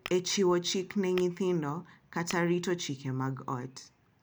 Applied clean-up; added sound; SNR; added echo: none; Tap / Glass; 17 dB; none.